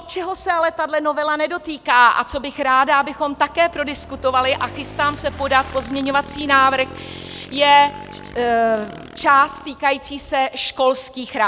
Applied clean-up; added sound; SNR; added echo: none; Motorcycle / Engine; 20 dB; none.